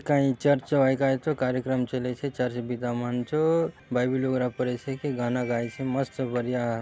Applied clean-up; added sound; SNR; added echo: none; none; none; none.